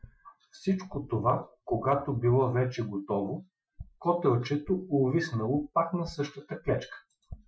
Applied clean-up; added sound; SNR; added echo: classical method Wiener filter.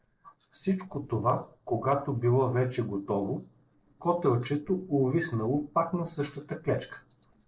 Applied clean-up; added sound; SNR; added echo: neural separator model SepFormer DNS4.